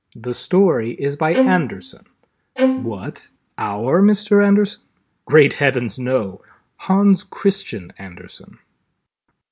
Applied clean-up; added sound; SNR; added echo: none; Bowed string instrument; 1 dB; none.